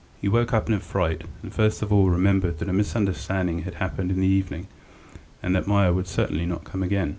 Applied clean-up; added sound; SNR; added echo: none; none; none; none.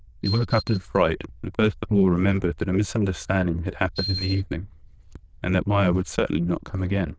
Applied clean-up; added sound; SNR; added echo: neural diffusion model UNIVERSE++.